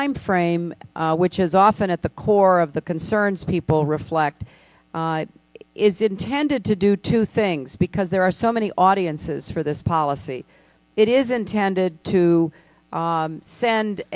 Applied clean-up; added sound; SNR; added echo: none; none; none; none.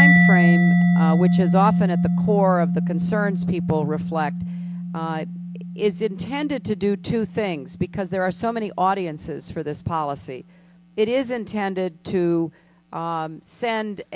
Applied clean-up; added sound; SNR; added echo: none; Mallet percussion; -2 dB; none.